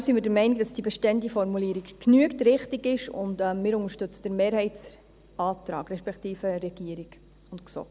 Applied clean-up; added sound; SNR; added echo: none; none; none; none.